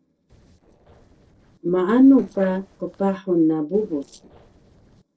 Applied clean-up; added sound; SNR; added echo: neural separator model SepFormer DNS4.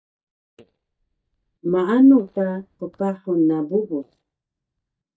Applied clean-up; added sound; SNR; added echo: neural mask model DeepFilterNet 3.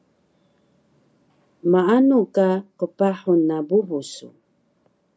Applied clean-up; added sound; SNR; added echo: none; none; none; none.